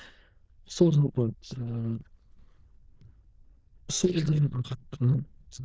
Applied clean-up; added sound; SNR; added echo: neural diffusion model UNIVERSE++.